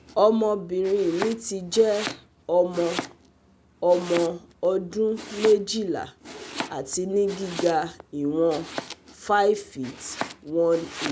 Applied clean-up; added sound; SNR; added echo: none; Domestic sounds, home sounds; 13 dB; none.